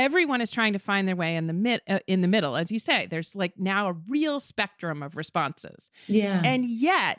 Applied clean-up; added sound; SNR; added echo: none; none; none; none.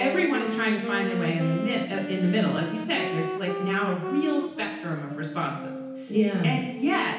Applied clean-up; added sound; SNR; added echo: none; Wind instrument, woodwind instrument; 6 dB; reverberation time 0.9 s.